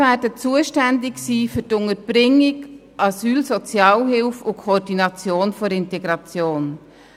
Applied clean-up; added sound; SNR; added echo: none; none; none; none.